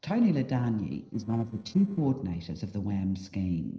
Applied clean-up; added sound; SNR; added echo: neural separator model SepFormer DNS4.